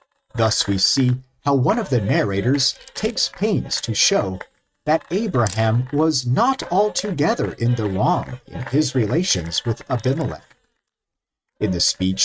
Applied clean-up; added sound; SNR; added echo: neural mask model RNNoise.